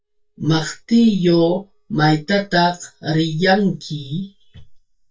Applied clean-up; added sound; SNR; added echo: neural mask model DeepFilterNet 3.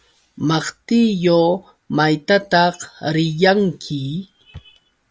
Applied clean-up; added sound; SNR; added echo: none; none; none; none.